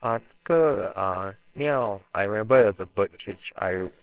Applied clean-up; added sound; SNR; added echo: neural separator model SepFormer WHAMR!.